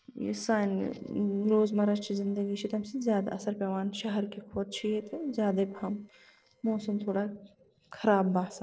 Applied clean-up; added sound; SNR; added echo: neural separator model SepFormer DNS4.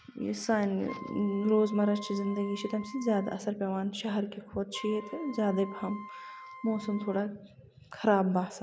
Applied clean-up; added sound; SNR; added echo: none; Wind instrument, woodwind instrument; 16 dB; none.